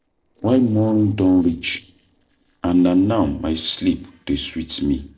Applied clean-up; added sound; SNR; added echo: neural separator model SepFormer DNS4.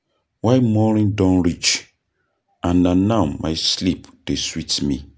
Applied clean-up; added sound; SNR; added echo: none; none; none; none.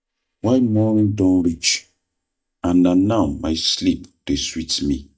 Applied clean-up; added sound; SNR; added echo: neural mask model DeepFilterNet 3.